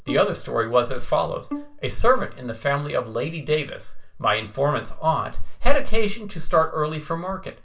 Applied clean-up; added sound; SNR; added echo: none; Bowed string instrument; 18 dB; reverberation time 0.2 s.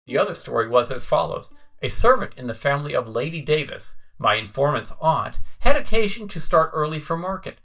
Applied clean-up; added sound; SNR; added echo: neural mask model DeepFilterNet 3.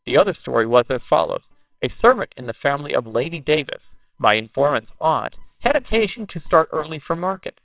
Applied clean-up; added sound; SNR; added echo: neural separator model SepFormer WHAMR!.